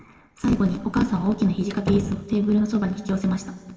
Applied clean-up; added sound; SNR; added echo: none; Slam; 10 dB; reverberation time 1.3 s.